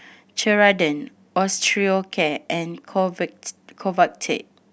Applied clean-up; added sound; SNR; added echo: none; none; none; none.